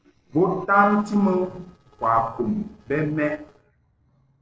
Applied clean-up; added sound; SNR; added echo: neural separator model SepFormer DNS4.